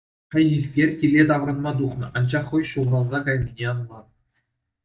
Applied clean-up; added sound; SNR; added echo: neural mask model DeepFilterNet 3.